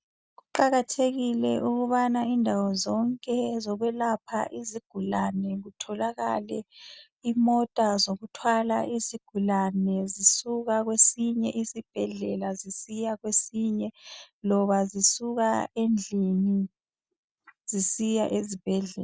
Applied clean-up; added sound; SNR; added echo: none; none; none; none.